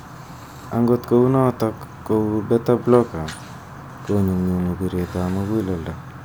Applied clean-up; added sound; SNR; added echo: none; Fire; 15 dB; none.